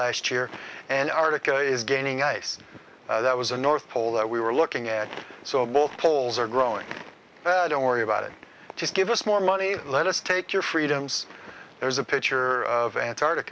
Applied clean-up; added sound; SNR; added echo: none; none; none; none.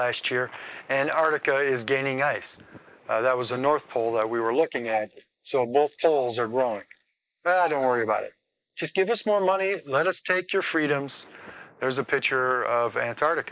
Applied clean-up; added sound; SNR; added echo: neural mask model Resemble Enhance denoiser.